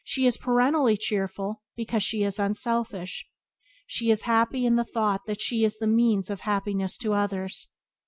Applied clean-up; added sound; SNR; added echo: none; none; none; none.